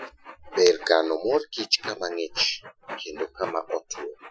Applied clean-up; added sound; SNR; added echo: classical method Wiener filter.